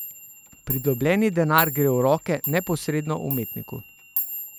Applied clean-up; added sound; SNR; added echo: none; Clock; 9 dB; none.